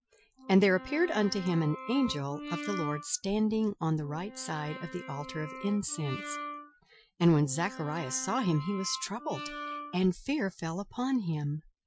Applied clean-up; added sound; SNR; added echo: classical method Wiener filter.